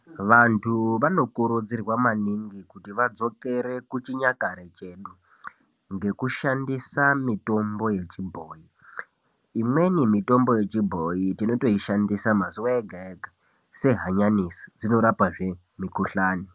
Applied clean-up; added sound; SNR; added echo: none; none; none; none.